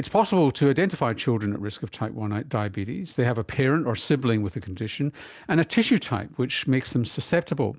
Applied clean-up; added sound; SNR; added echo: none; none; none; none.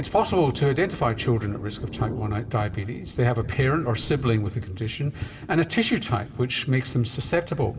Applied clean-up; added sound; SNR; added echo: none; Thunder; 12 dB; reverberation time 2.5 s.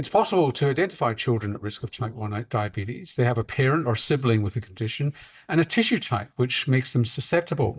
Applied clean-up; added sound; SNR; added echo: neural mask model DeepFilterNet 3.